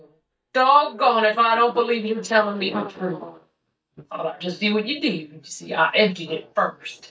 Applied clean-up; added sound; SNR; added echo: neural mask model DeepFilterNet 3.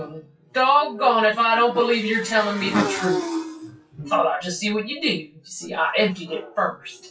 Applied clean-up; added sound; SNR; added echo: classical method WPE with log-MMSE.